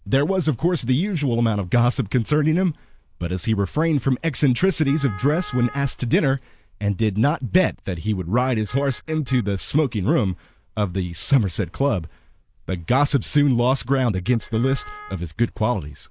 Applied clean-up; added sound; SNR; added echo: neural diffusion model UNIVERSE++.